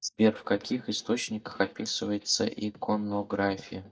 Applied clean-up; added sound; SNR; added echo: neural mask model DeepFilterNet 3.